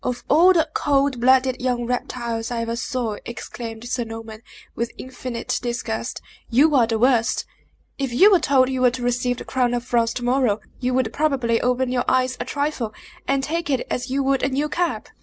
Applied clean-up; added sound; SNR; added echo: none; none; none; none.